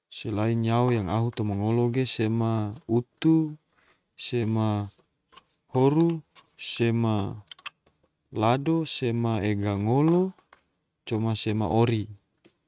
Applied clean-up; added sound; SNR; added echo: neural mask model RNNoise.